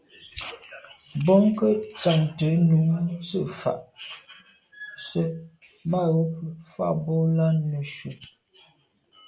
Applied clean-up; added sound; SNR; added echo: none; none; none; none.